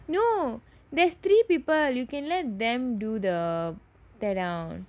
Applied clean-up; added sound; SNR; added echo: none; none; none; none.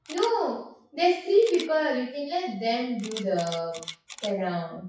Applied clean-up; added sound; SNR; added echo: classical method WPE with log-MMSE.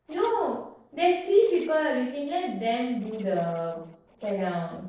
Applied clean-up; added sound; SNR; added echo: neural separator model SepFormer DNS4.